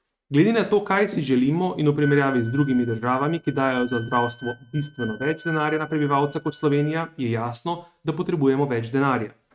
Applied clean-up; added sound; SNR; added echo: neural mask model RNNoise.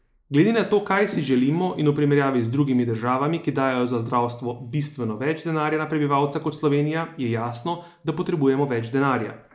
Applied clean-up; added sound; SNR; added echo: neural mask model Resemble Enhance denoiser.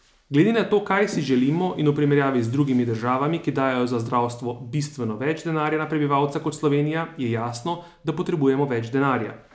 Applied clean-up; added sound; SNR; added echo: none; none; none; none.